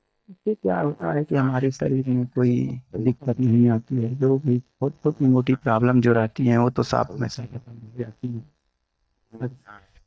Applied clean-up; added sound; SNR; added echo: neural mask model DeepFilterNet 3.